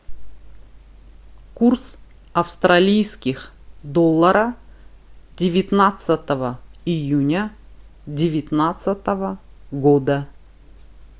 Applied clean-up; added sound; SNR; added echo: none; none; none; none.